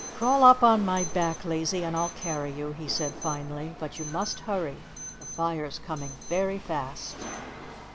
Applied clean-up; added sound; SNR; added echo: none; Alarm + Rattle / Chatter / Hiss / Engine / Mechanisms; 12 dB; none.